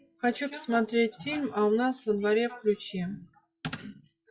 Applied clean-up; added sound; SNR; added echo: classical method log-MMSE.